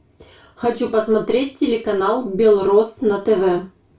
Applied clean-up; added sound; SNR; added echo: none; none; none; reverberation time 0.3 s.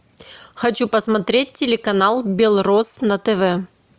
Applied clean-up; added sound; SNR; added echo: none; none; none; none.